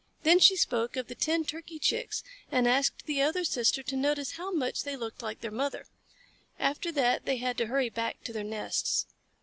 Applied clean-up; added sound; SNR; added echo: none; none; none; none.